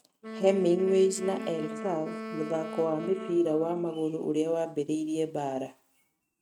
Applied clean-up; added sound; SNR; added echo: neural mask model RNNoise.